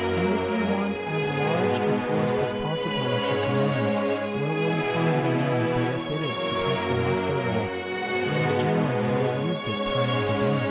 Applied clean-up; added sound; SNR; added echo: none; Musical instrument; -5 dB; none.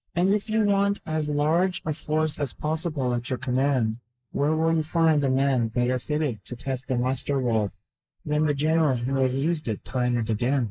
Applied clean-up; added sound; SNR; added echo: neural mask model Resemble Enhance denoiser.